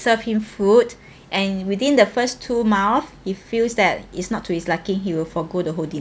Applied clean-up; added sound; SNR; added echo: none; none; none; none.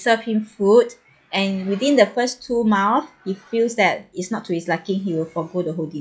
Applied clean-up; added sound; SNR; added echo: classical method log-MMSE.